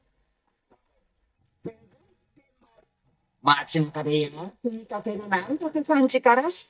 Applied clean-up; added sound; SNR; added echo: neural mask model DeepFilterNet 3.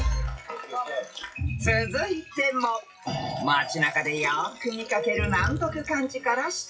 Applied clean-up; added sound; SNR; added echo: classical method WPE with log-MMSE.